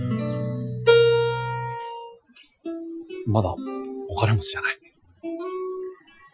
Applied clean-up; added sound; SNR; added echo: classical method Wiener filter.